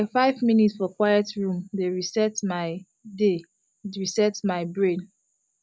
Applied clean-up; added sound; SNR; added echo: none; none; none; none.